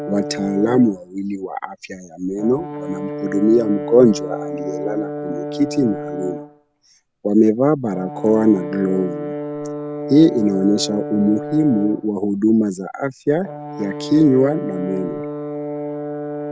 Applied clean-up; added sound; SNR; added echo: none; Brass instrument; 9 dB; none.